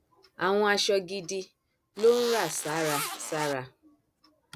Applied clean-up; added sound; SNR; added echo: none; Zipper (clothing); 7 dB; none.